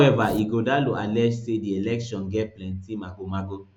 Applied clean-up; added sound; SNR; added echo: none; Tearing; 19 dB; none.